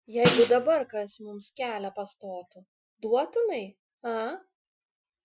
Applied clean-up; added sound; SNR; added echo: classical method Wiener filter.